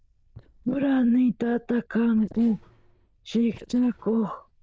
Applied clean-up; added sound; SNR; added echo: neural diffusion model UNIVERSE++.